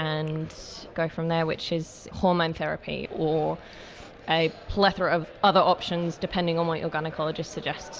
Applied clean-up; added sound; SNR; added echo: none; none; none; none.